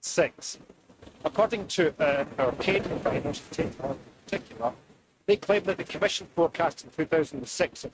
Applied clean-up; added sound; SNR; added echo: neural mask model RNNoise.